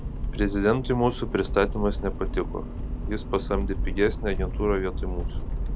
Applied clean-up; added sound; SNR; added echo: none; Accelerating, revving, vroom; 2 dB; none.